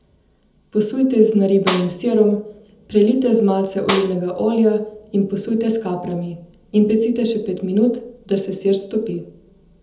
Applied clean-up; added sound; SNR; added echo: none; Snare drum; 9 dB; reverberation time 0.8 s.